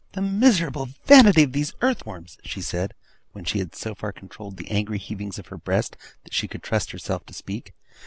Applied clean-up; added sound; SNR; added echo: none; none; none; none.